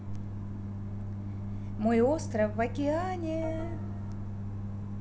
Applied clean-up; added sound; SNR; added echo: none; Organ; 19 dB; none.